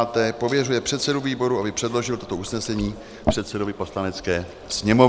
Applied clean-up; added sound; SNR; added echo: none; Liquid; 12 dB; none.